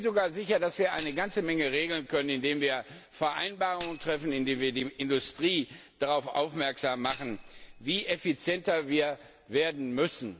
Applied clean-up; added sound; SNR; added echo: none; Tambourine; -2 dB; none.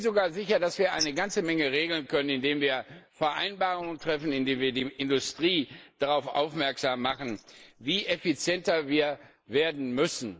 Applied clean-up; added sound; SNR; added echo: neural mask model Resemble Enhance denoiser.